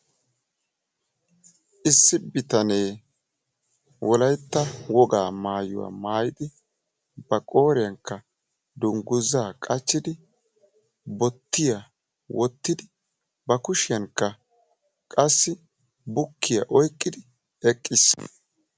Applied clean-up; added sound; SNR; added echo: none; none; none; none.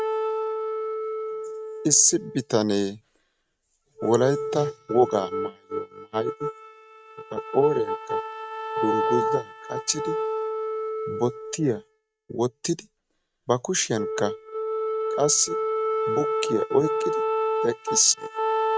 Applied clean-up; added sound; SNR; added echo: neural mask model RNNoise.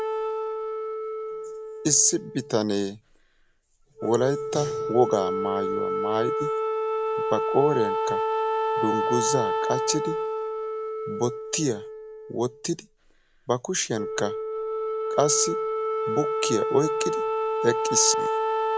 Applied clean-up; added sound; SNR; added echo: none; Wind instrument, woodwind instrument; 0 dB; none.